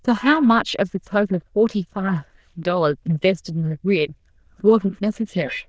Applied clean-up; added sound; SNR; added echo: neural diffusion model UNIVERSE++.